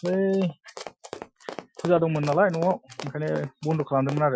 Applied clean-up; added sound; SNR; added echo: classical method Wiener filter.